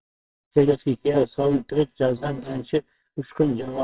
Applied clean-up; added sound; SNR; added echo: neural separator model SepFormer WHAMR!.